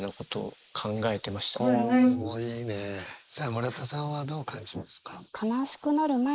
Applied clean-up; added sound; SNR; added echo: neural mask model Resemble Enhance denoiser.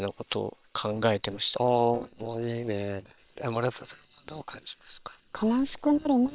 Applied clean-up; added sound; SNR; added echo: neural separator model SepFormer WHAM!.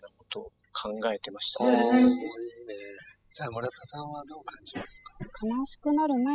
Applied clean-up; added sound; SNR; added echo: classical method spectral subtraction.